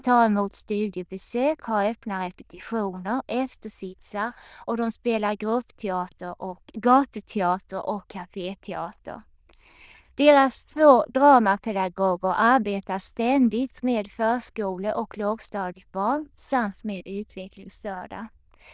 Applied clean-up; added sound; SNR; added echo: neural diffusion model UNIVERSE++.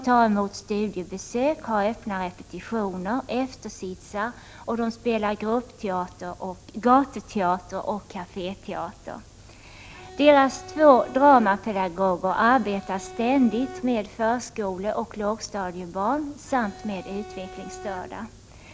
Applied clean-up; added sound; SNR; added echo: none; Bowed string instrument; 17 dB; none.